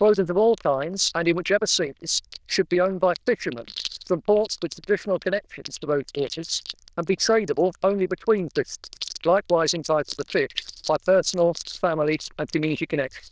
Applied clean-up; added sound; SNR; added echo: neural diffusion model UNIVERSE++.